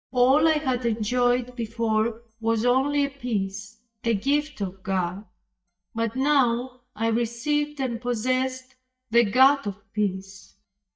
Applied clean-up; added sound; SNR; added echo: neural mask model DeepFilterNet 3.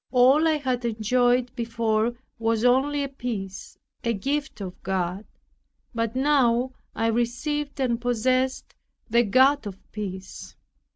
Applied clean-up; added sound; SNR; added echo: none; none; none; none.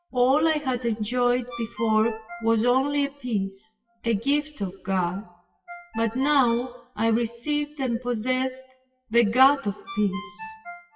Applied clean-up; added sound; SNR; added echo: classical method WPE with log-MMSE.